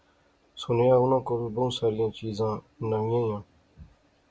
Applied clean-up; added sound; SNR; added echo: none; none; none; none.